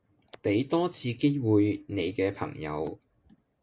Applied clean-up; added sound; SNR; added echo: none; none; none; none.